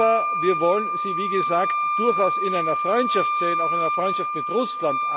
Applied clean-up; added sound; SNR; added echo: none; Wind instrument, woodwind instrument; -1 dB; none.